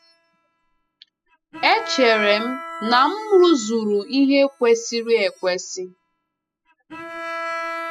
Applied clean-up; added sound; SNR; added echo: classical method spectral subtraction.